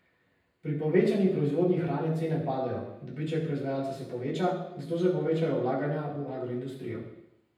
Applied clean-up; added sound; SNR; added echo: none; none; none; reverberation time 0.8 s.